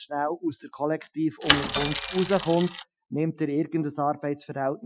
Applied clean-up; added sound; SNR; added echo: classical method Wiener filter.